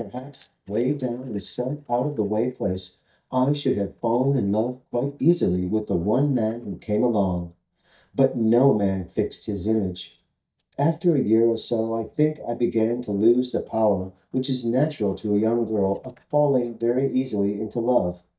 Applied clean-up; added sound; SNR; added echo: neural mask model DeepFilterNet 3.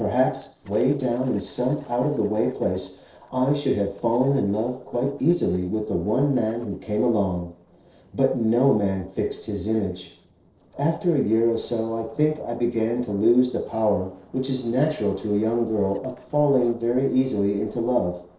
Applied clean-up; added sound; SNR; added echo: neural separator model SepFormer DNS4.